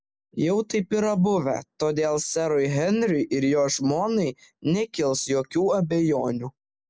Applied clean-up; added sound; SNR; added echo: none; none; none; none.